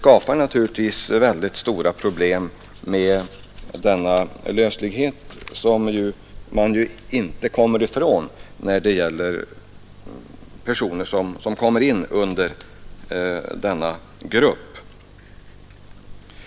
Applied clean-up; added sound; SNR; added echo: none; Fire; 19 dB; none.